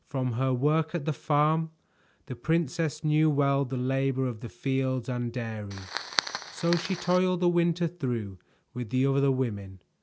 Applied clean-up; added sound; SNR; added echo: none; Fire; 7 dB; none.